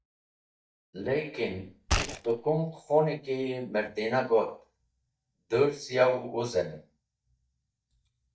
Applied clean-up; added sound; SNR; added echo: neural mask model DeepFilterNet 3.